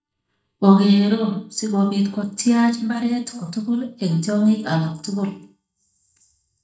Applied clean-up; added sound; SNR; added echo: neural mask model DeepFilterNet 3.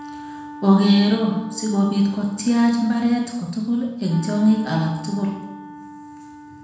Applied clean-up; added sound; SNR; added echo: none; Wind instrument, woodwind instrument; 17 dB; reverberation time 1.0 s.